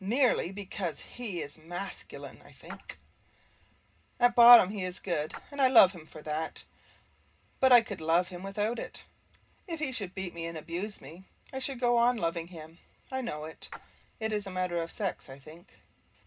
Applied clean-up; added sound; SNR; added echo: none; Splash, splatter; 20 dB; reverberation time 0.2 s.